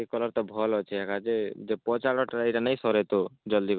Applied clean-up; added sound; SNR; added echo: none; none; none; none.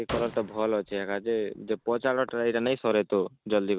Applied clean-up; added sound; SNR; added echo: none; Gunshot, gunfire; 15 dB; none.